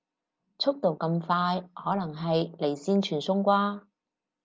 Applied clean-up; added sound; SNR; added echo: none; none; none; none.